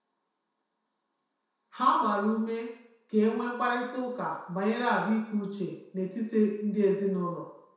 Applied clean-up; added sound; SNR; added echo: none; none; none; reverberation time 0.7 s.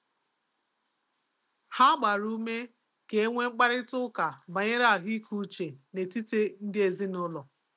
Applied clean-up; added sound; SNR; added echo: none; none; none; none.